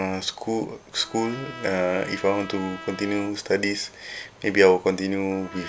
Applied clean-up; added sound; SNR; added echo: none; Trumpet; 18 dB; none.